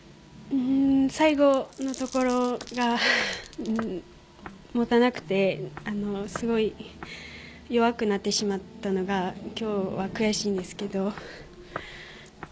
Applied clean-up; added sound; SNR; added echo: none; Walk, footsteps + Glass; 18 dB; none.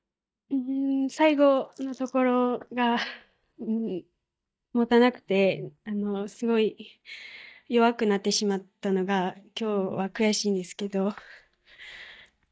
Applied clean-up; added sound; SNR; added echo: neural mask model DeepFilterNet 3.